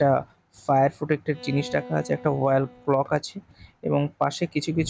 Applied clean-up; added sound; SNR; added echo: none; Bowed string instrument; 19 dB; none.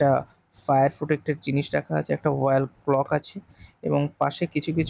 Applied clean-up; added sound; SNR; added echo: none; none; none; none.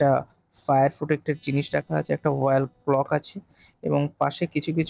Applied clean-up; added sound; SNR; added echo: neural separator model SepFormer DNS4.